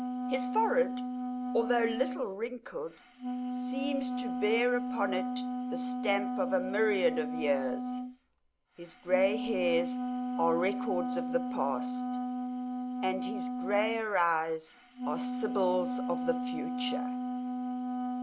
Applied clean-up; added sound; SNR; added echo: none; Wind instrument, woodwind instrument; 2 dB; none.